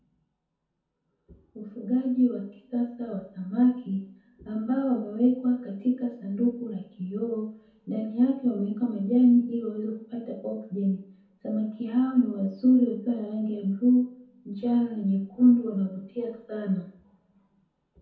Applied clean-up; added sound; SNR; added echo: none; none; none; reverberation time 0.6 s.